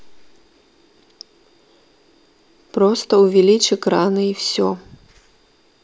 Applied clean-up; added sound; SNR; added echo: none; none; none; none.